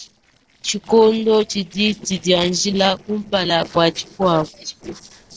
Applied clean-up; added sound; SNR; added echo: neural separator model SepFormer DNS4.